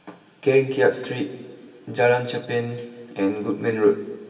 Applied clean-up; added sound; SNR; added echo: none; none; none; reverberation time 1.9 s.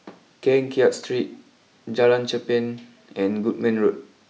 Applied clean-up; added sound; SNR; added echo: none; none; none; none.